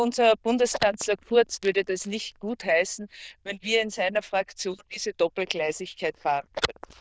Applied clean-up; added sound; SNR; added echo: neural diffusion model UNIVERSE++.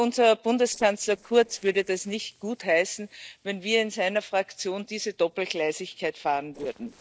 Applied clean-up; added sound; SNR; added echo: neural separator model SepFormer DNS4.